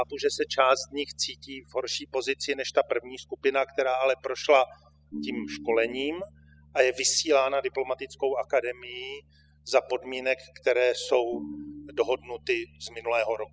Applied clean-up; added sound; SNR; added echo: classical method spectral subtraction.